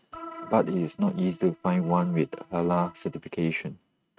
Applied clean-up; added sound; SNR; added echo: neural mask model RNNoise.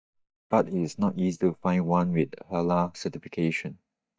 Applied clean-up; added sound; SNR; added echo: neural mask model DeepFilterNet 3.